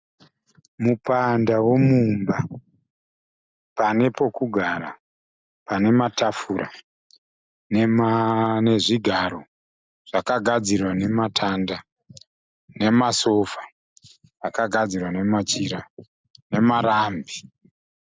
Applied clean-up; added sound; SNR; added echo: none; none; none; none.